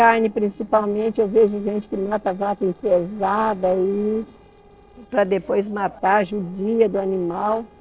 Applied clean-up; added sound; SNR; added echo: neural separator model SepFormer DNS4.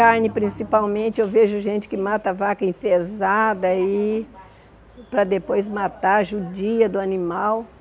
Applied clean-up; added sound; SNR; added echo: none; none; none; none.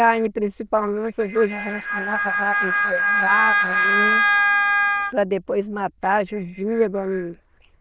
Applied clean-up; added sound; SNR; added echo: neural diffusion model UNIVERSE++.